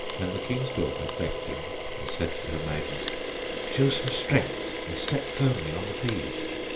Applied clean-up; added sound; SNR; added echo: none; Camera; 1 dB; reverberation time 0.4 s.